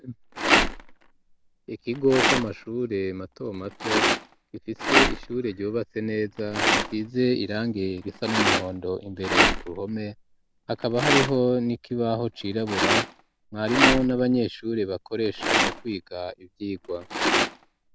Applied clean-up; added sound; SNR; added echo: none; Rattle; 0 dB; none.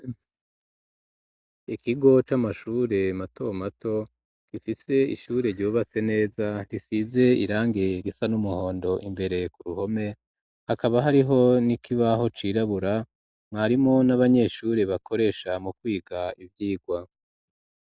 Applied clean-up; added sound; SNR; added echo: none; none; none; none.